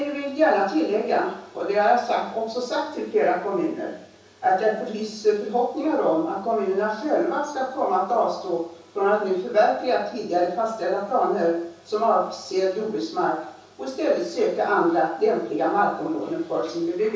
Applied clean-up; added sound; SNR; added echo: none; none; none; reverberation time 0.6 s.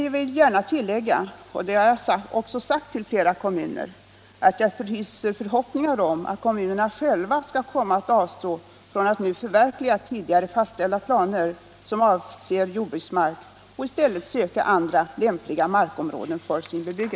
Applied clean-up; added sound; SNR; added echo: none; none; none; none.